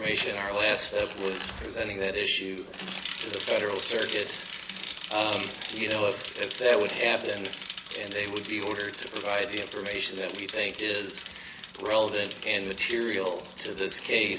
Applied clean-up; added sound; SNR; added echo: none; Bicycle; 8 dB; none.